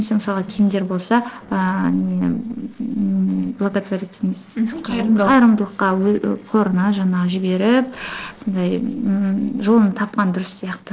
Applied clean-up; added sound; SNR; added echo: neural separator model SepFormer DNS4.